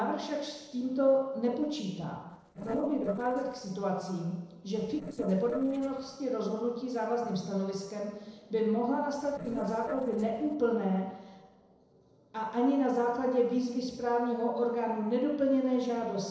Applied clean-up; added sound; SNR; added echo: neural separator model SepFormer DNS4.